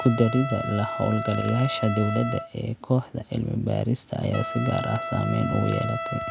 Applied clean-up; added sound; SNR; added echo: none; Trumpet; 8 dB; none.